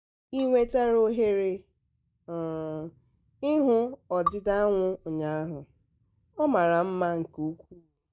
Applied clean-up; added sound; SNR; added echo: neural mask model DeepFilterNet 3.